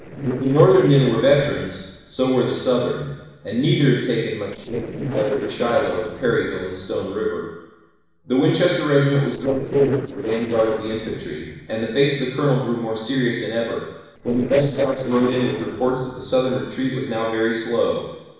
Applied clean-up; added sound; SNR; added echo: neural separator model SepFormer DNS4.